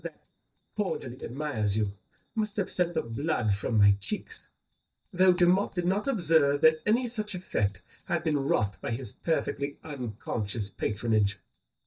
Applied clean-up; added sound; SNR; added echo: neural mask model DeepFilterNet 3.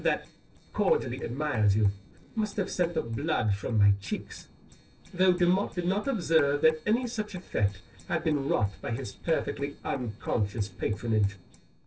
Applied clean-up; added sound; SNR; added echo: neural separator model SepFormer DNS4.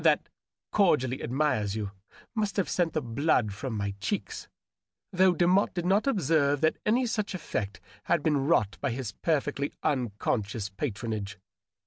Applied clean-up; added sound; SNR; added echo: none; none; none; none.